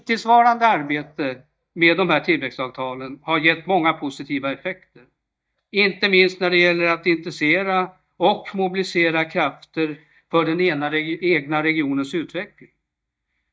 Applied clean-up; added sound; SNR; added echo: neural mask model DeepFilterNet 3.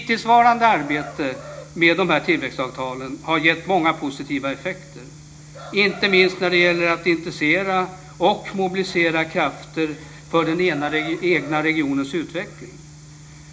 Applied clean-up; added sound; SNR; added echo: none; Chicken, rooster; 18 dB; reverberation time 0.4 s.